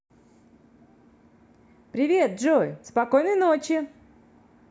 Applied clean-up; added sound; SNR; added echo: none; none; none; none.